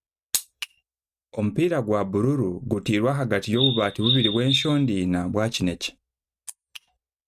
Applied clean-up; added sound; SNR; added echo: neural mask model RNNoise.